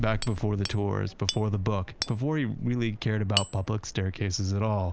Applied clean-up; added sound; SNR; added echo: none; Hammer; 12 dB; none.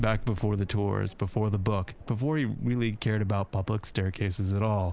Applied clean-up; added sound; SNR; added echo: none; none; none; none.